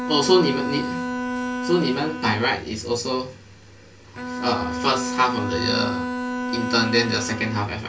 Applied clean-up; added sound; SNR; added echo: none; Bowed string instrument; 4 dB; reverberation time 0.2 s.